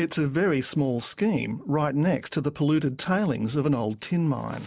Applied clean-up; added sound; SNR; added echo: none; none; none; none.